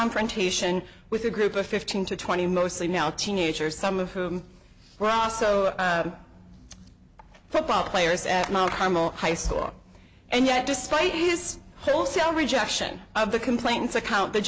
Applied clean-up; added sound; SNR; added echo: none; none; none; none.